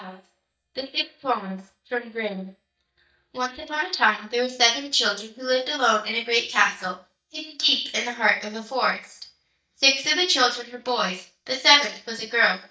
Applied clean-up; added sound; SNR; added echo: neural mask model DeepFilterNet 3.